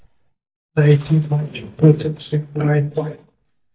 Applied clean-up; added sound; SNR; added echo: neural mask model DeepFilterNet 3.